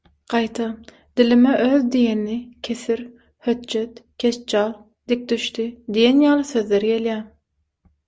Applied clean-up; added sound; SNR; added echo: none; none; none; none.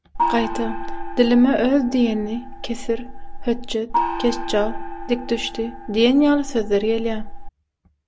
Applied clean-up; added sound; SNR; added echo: none; Gong; 5 dB; none.